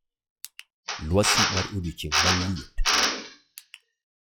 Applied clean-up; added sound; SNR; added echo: classical method log-MMSE.